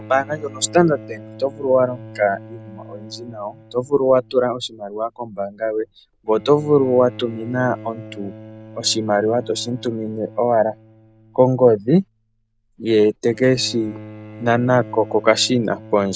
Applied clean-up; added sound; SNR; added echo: none; Bowed string instrument; 19 dB; none.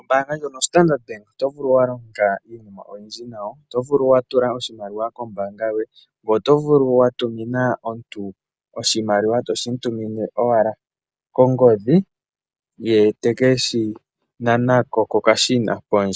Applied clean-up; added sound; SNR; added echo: none; none; none; none.